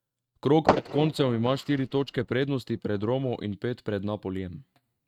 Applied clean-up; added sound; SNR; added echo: neural mask model RNNoise.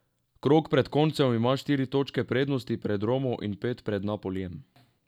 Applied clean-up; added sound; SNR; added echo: none; none; none; none.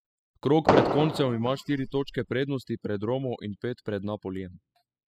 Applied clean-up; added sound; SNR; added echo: classical method spectral subtraction.